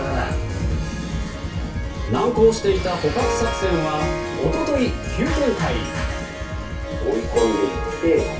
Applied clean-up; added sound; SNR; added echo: none; Harp; 8 dB; reverberation time 0.2 s.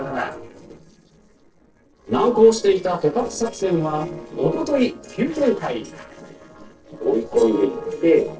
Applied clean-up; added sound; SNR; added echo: neural separator model SepFormer DNS4.